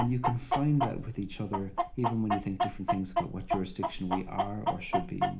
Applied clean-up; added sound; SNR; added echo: none; Chicken, rooster; 0 dB; reverberation time 0.4 s.